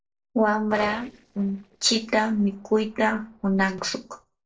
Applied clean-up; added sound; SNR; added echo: neural separator model SepFormer DNS4.